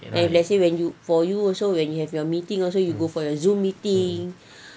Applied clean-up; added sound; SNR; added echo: none; none; none; none.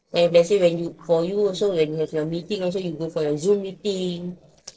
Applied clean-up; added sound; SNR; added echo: neural separator model SepFormer DNS4.